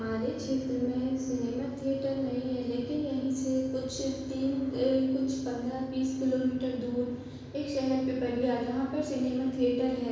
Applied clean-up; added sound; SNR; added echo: none; none; none; reverberation time 1.1 s.